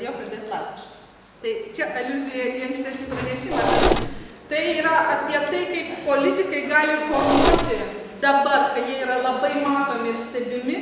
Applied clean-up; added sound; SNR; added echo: none; Mechanisms; -2 dB; none.